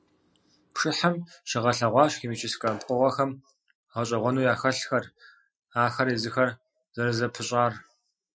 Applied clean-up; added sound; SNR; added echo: classical method Wiener filter.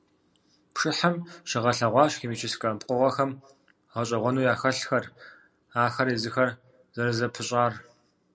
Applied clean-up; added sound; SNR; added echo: none; none; none; none.